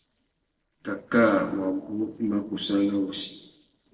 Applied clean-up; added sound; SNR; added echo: neural separator model SepFormer DNS4.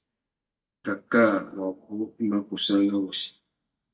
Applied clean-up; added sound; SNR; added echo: neural mask model DeepFilterNet 3.